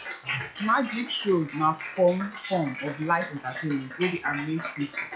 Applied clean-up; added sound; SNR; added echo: classical method log-MMSE.